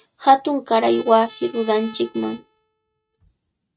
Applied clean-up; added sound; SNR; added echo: neural mask model RNNoise.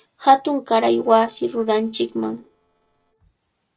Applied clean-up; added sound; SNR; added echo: neural separator model SepFormer DNS4.